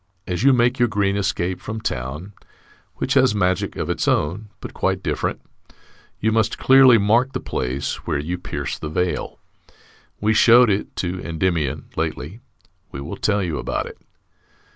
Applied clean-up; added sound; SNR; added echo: none; none; none; none.